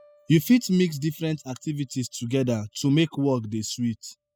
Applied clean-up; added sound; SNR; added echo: classical method spectral subtraction.